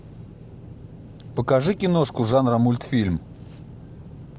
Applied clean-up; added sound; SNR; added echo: none; none; none; none.